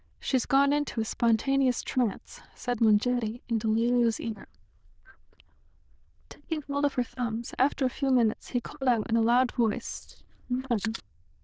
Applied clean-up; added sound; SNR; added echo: neural diffusion model UNIVERSE++.